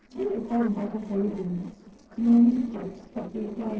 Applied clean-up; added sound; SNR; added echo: neural separator model SepFormer DNS4.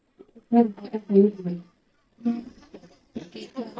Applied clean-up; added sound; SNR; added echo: neural mask model DeepFilterNet 3.